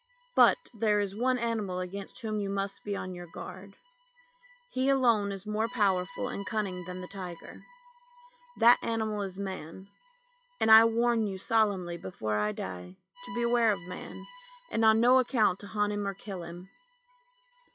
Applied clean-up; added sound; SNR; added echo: classical method log-MMSE.